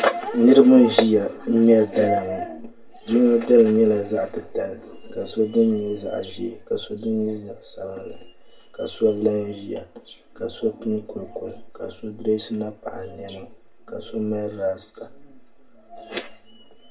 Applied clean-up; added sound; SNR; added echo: none; none; none; reverberation time 0.1 s.